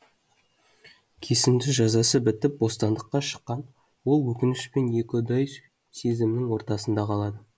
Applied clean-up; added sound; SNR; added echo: none; none; none; none.